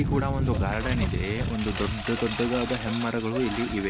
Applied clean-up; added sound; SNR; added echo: none; Engine; 2 dB; none.